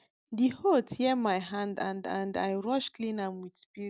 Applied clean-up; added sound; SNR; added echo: none; none; none; none.